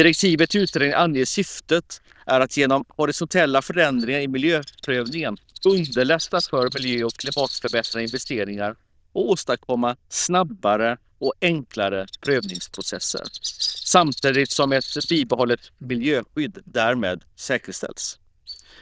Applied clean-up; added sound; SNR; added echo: neural diffusion model UNIVERSE++.